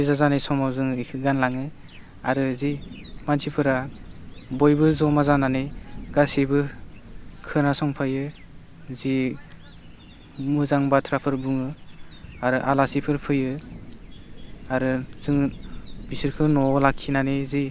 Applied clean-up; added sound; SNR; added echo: none; Thunder / Rain + Thunder; 14 dB; none.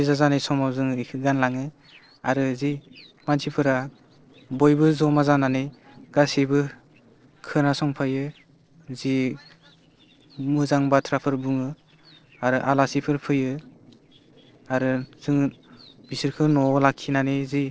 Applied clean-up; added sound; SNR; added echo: neural separator model SepFormer DNS4.